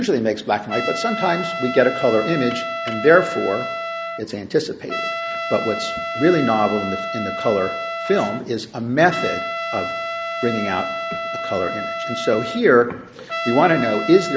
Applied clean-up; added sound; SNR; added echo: none; Trumpet; 6 dB; none.